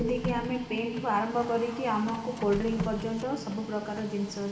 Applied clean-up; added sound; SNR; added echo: none; Printer; 9 dB; reverberation time 2.1 s.